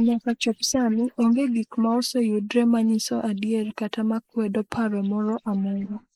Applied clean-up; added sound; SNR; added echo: neural mask model Resemble Enhance denoiser.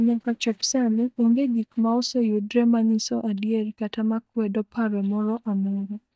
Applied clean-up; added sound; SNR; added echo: neural mask model DeepFilterNet 3.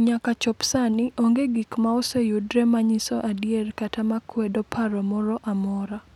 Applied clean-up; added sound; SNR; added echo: none; none; none; none.